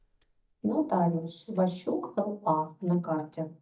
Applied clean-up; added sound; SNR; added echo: neural mask model DeepFilterNet 3.